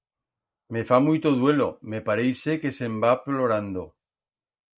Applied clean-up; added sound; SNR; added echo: neural mask model Resemble Enhance denoiser.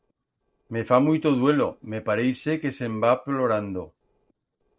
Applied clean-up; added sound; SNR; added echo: neural separator model SepFormer DNS4.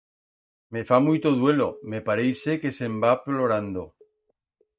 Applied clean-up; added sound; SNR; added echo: neural mask model DeepFilterNet 3.